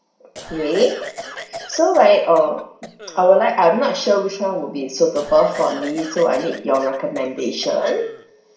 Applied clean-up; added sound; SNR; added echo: none; Cough; 16 dB; reverberation time 0.5 s.